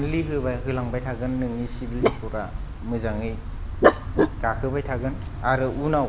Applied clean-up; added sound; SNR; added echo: none; Dog; -1 dB; none.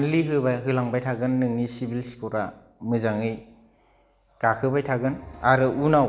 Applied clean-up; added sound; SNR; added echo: none; none; none; none.